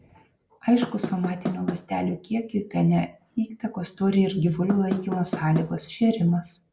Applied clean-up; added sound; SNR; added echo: none; Knock / Wood; 8 dB; none.